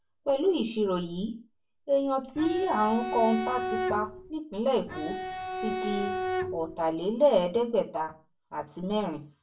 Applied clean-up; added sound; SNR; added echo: none; Bowed string instrument; 4 dB; reverberation time 0.3 s.